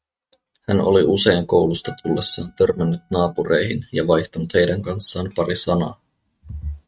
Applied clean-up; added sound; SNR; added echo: neural mask model RNNoise.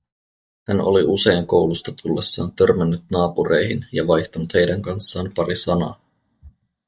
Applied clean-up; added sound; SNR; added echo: neural mask model DeepFilterNet 3.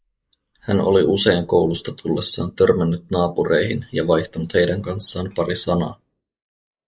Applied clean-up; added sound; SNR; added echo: neural mask model Resemble Enhance denoiser.